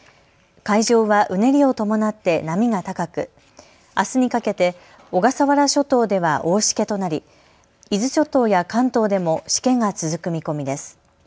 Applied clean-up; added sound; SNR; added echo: none; none; none; none.